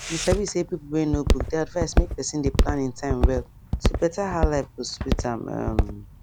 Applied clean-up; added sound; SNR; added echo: none; Walk, footsteps; -2 dB; none.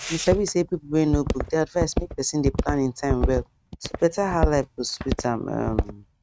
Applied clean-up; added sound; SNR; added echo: neural mask model RNNoise.